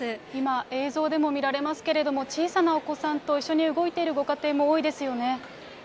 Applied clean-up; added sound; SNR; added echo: none; none; none; none.